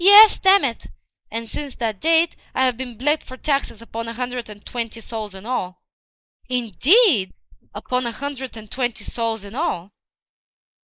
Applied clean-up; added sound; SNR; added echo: neural mask model Resemble Enhance denoiser.